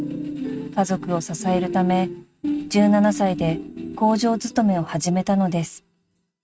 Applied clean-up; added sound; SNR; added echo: neural mask model RNNoise.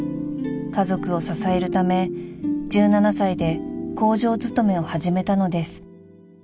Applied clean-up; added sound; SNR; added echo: none; none; none; none.